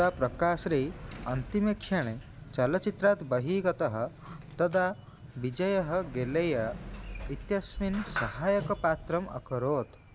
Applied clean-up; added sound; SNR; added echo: none; Sliding door; 13 dB; none.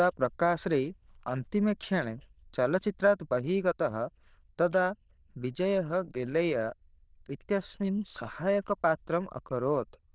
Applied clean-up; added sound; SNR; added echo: neural diffusion model UNIVERSE++.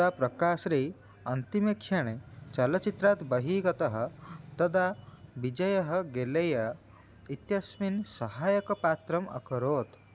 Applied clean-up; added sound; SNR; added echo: none; none; none; none.